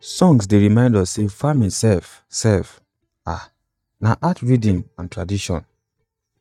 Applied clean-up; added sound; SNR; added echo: neural mask model DeepFilterNet 3.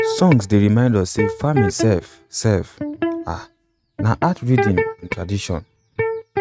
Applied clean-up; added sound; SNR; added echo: neural mask model RNNoise.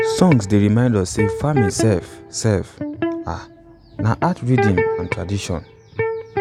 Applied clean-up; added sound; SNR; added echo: none; Electric guitar; 5 dB; none.